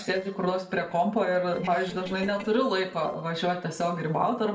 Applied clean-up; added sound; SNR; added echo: neural separator model SepFormer DNS4.